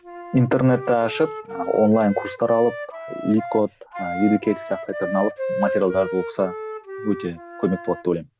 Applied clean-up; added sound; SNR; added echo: none; Wind instrument, woodwind instrument; 9 dB; none.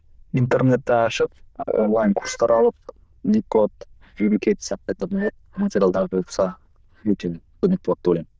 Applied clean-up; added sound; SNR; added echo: neural diffusion model UNIVERSE++.